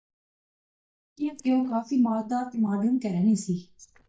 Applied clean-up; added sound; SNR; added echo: neural mask model DeepFilterNet 3.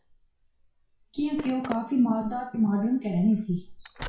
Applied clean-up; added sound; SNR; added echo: classical method WPE with log-MMSE.